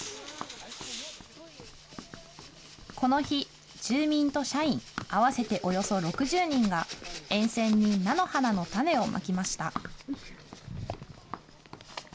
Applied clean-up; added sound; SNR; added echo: none; Run; 17 dB; none.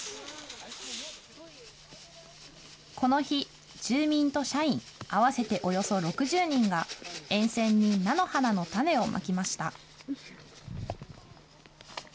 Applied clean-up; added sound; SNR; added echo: none; none; none; none.